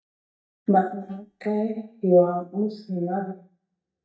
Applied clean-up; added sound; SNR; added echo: neural mask model DeepFilterNet 3.